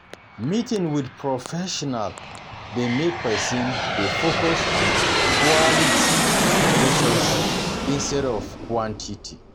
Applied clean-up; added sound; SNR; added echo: none; Aircraft; -3 dB; none.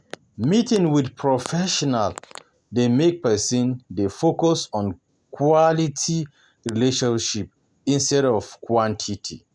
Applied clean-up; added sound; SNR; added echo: none; none; none; none.